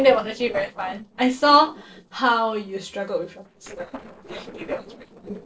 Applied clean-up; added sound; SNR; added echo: neural separator model SepFormer DNS4.